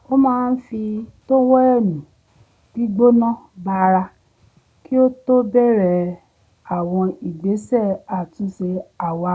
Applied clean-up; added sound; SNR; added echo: none; none; none; none.